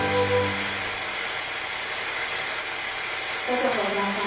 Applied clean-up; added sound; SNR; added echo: none; Frying (food); 0 dB; reverberation time 0.6 s.